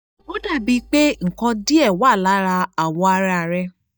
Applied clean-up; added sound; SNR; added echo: neural mask model DeepFilterNet 3.